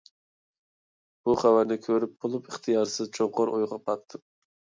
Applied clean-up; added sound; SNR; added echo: none; none; none; none.